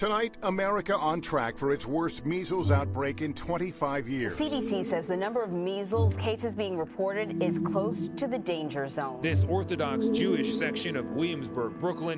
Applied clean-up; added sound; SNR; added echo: none; Bowed string instrument; 6 dB; none.